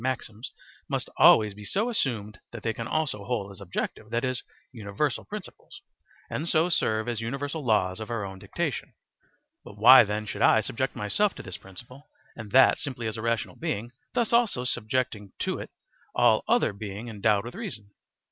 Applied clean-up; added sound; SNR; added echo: none; none; none; none.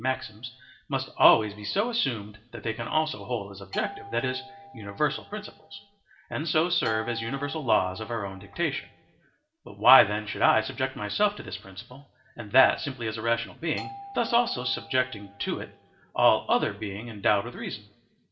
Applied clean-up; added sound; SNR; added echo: none; Doorbell; 16 dB; reverberation time 0.5 s.